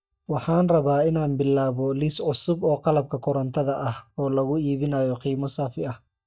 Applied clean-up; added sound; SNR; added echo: neural mask model DeepFilterNet 3.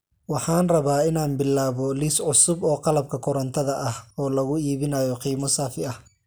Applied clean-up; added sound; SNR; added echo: none; none; none; none.